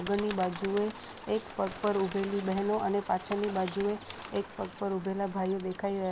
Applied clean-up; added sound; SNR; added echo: none; Bird; 12 dB; none.